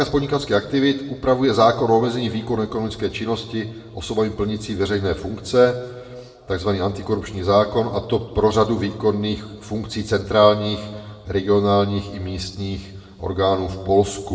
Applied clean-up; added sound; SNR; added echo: none; none; none; reverberation time 1.3 s.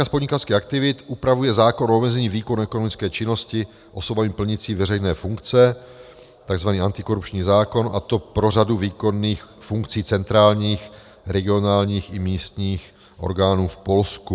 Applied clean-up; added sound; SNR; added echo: none; none; none; none.